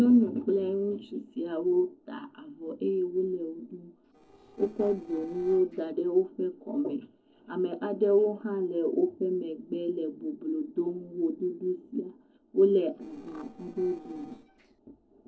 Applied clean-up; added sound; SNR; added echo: neural separator model SepFormer DNS4.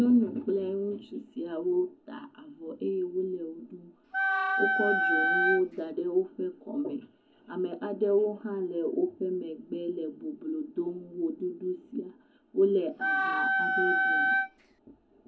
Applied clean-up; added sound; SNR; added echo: none; Wind instrument, woodwind instrument; -4 dB; reverberation time 0.4 s.